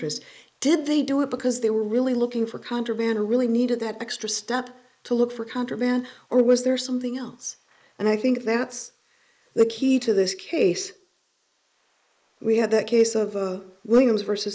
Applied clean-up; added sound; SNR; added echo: neural mask model Resemble Enhance denoiser.